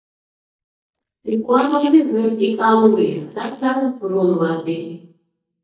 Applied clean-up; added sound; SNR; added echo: neural mask model DeepFilterNet 3.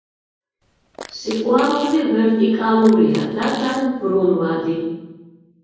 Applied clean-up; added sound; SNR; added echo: none; Fart; 18 dB; reverberation time 1.3 s.